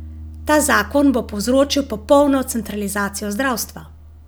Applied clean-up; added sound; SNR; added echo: none; Piano; 17 dB; none.